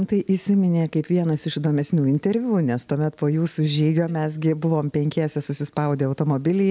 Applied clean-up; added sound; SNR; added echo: none; none; none; none.